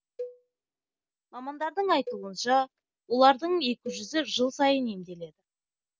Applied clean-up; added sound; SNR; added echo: none; Cowbell; 18 dB; none.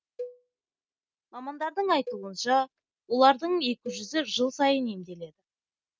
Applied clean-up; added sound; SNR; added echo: neural mask model RNNoise.